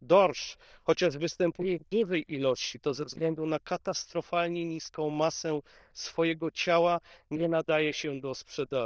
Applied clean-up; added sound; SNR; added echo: neural diffusion model UNIVERSE++.